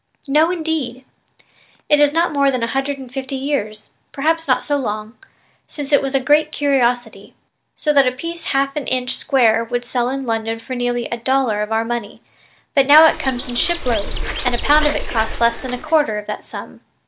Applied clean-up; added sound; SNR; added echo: none; Bird; 4 dB; none.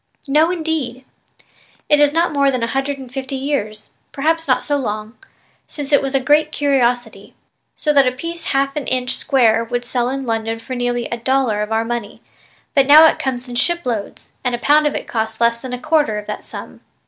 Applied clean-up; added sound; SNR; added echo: none; none; none; none.